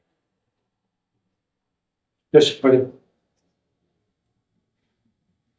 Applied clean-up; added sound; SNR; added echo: neural mask model DeepFilterNet 3.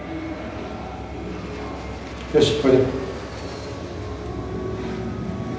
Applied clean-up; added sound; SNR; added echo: none; Aircraft; 15 dB; reverberation time 0.9 s.